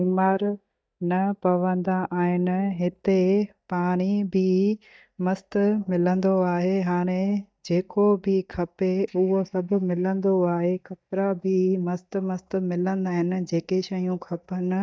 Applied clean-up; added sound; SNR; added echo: neural mask model DeepFilterNet 3.